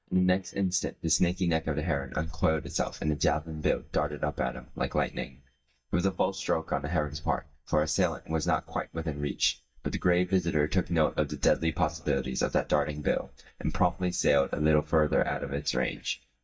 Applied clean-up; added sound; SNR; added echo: neural mask model DeepFilterNet 3.